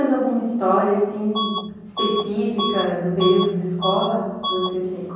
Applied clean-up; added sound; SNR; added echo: none; Bus / Alarm; 7 dB; reverberation time 1.3 s.